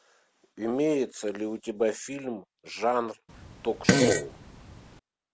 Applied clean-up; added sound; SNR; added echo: none; Fart; -4 dB; none.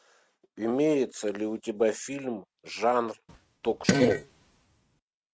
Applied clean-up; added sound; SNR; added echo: neural mask model RNNoise.